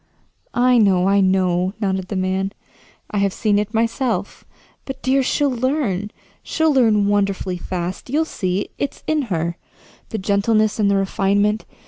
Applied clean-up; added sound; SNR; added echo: none; none; none; none.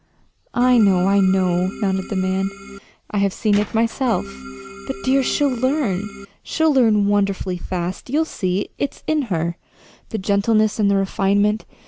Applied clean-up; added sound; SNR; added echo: none; Organ + Tools; 14 dB; none.